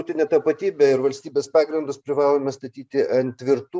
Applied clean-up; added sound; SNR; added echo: none; none; none; none.